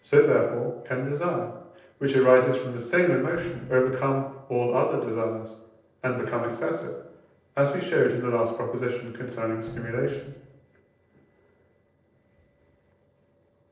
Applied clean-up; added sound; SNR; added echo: neural separator model SepFormer DNS4.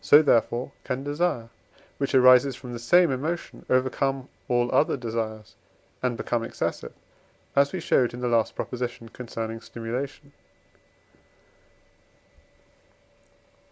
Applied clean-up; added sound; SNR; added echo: none; none; none; none.